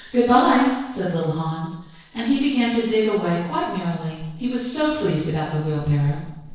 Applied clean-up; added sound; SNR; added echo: neural separator model SepFormer DNS4.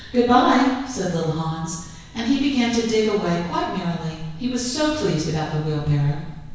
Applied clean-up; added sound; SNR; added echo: none; Cricket; 17 dB; reverberation time 1.1 s.